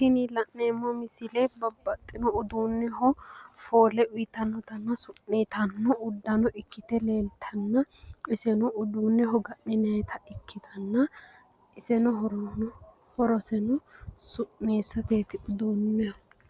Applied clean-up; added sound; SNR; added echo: none; none; none; none.